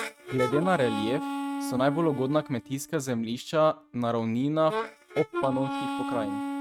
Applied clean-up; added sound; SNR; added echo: neural mask model RNNoise.